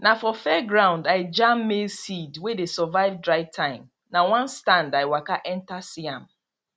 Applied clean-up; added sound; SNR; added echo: none; none; none; none.